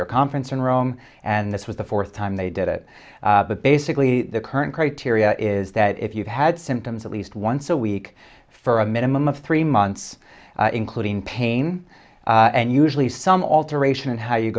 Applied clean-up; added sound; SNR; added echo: none; none; none; none.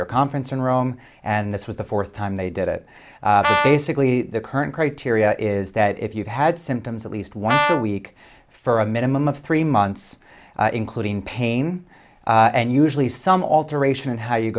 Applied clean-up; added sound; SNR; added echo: none; Brass instrument; 2 dB; none.